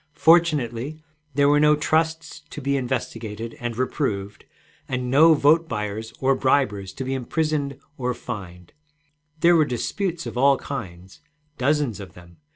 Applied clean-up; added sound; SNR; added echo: none; none; none; none.